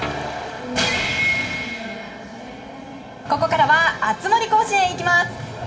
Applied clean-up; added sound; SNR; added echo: none; Guitar; 13 dB; reverberation time 0.6 s.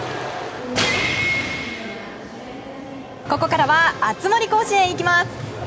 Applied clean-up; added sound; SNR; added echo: none; none; none; none.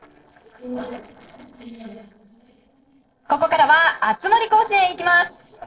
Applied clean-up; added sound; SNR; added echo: neural separator model SepFormer DNS4.